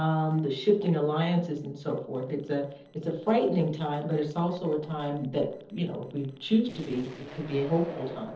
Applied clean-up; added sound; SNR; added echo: neural separator model SepFormer DNS4.